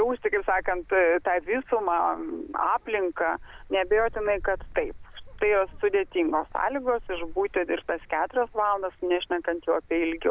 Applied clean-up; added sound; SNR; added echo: none; Wind; 16 dB; none.